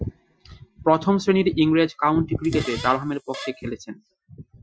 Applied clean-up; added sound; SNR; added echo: classical method Wiener filter.